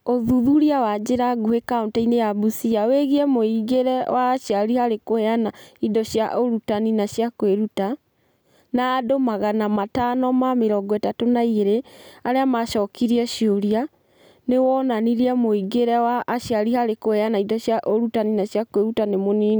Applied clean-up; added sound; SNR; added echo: none; none; none; none.